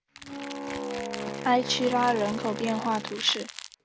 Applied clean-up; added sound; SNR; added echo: none; Wind instrument, woodwind instrument + Crackle; 7 dB; none.